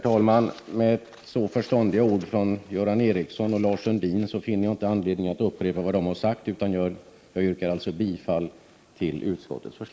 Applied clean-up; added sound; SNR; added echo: neural mask model Resemble Enhance denoiser.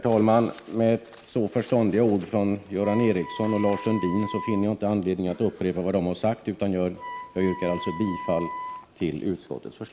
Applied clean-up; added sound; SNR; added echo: none; Wind instrument, woodwind instrument; 14 dB; none.